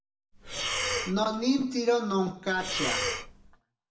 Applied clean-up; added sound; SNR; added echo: none; Breathing; 3 dB; reverberation time 0.6 s.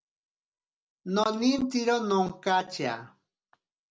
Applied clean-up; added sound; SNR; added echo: none; none; none; none.